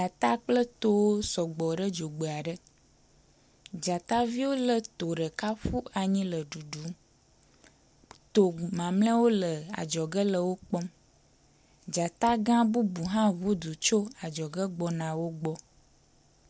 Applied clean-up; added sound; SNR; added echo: none; none; none; none.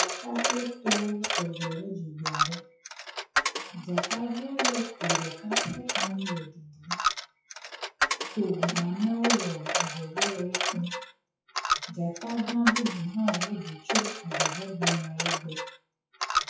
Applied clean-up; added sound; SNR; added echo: classical method WPE with log-MMSE.